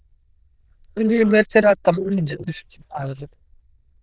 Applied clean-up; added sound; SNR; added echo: neural diffusion model UNIVERSE++.